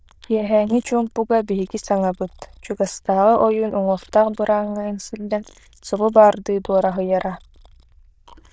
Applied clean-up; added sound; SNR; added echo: neural diffusion model UNIVERSE++.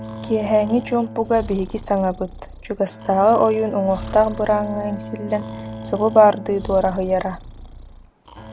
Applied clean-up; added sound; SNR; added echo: none; Breathing + Bowed string instrument; 13 dB; none.